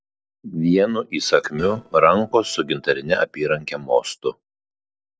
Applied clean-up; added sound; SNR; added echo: neural separator model SepFormer DNS4.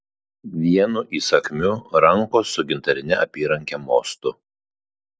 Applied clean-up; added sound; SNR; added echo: none; none; none; none.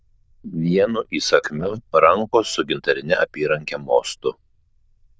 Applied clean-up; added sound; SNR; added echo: neural diffusion model UNIVERSE++.